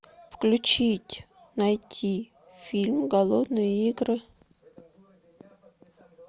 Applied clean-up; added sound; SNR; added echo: none; none; none; none.